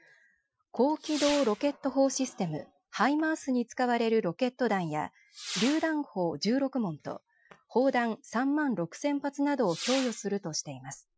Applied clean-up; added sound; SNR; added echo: classical method Wiener filter.